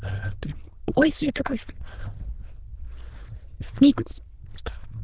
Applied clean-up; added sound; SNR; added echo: neural diffusion model UNIVERSE++.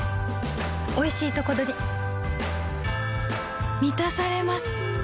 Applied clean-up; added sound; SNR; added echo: none; none; none; none.